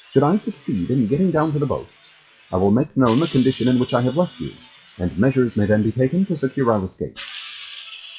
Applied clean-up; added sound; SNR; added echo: classical method WPE with log-MMSE.